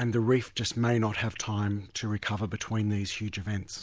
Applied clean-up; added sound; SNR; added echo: none; none; none; none.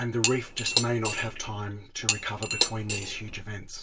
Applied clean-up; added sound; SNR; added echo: none; Cutlery, silverware / Dishes, pots, and pans; -1 dB; reverberation time 0.1 s.